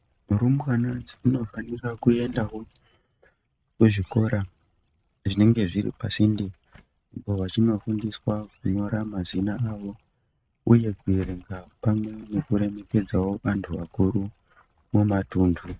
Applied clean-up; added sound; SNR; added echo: neural mask model RNNoise.